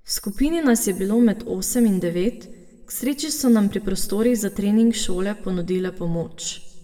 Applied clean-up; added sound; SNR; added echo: none; none; none; reverberation time 1.4 s.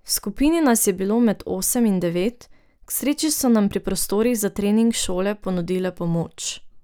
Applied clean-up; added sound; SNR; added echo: none; none; none; none.